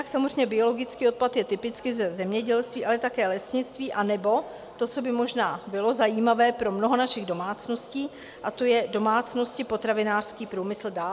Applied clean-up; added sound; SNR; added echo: none; none; none; none.